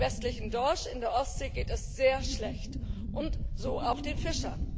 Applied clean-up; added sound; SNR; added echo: none; Wind; 2 dB; none.